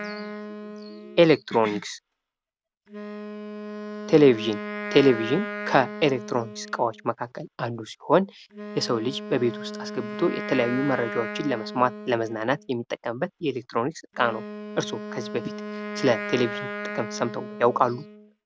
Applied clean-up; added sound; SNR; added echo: none; Wind instrument, woodwind instrument; 10 dB; none.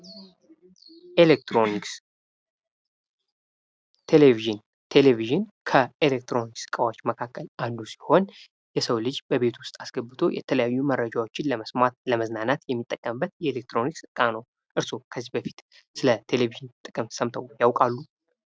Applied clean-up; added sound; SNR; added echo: none; none; none; none.